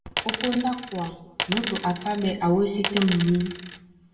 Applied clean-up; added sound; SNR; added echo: none; Coin (dropping); 4 dB; reverberation time 0.6 s.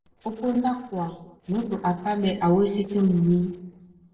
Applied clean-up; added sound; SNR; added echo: neural separator model SepFormer DNS4.